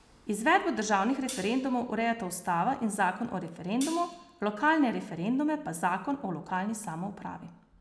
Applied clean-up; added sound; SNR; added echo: none; Hi-hat; 16 dB; none.